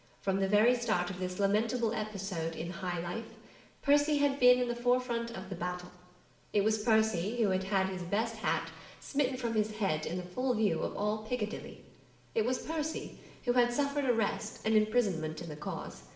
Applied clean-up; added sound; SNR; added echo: none; none; none; reverberation time 0.8 s.